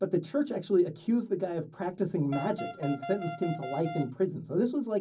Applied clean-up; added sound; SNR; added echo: none; Wind instrument, woodwind instrument; 9 dB; reverberation time 0.4 s.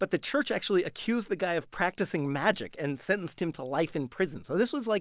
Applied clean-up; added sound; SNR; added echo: none; none; none; none.